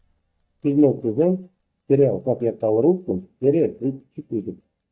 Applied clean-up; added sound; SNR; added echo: neural mask model DeepFilterNet 3.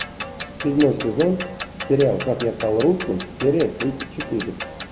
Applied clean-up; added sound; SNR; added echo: none; Clock; 11 dB; none.